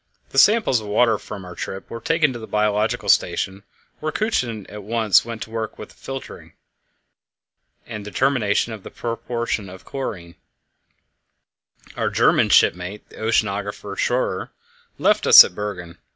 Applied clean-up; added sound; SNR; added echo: none; none; none; none.